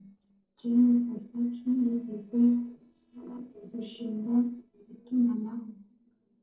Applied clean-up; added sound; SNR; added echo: neural separator model SepFormer DNS4.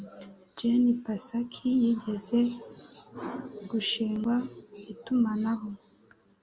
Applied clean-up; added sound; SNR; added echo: none; none; none; none.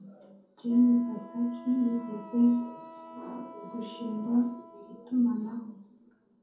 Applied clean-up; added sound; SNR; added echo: none; Wind instrument, woodwind instrument; 19 dB; reverberation time 0.6 s.